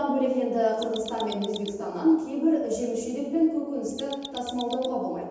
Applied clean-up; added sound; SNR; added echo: none; Mechanisms; 15 dB; reverberation time 1.1 s.